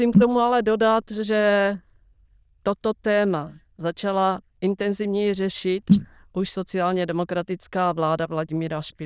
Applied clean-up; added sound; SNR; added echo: neural diffusion model UNIVERSE++.